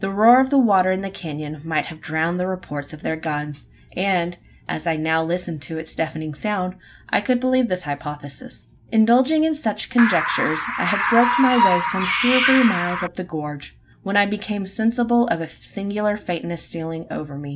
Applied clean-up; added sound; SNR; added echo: none; Bird; -2 dB; none.